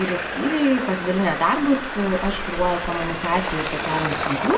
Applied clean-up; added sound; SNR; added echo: none; Traffic noise, roadway noise; 4 dB; reverberation time 0.5 s.